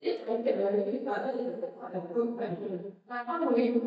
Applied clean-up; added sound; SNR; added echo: neural mask model DeepFilterNet 3.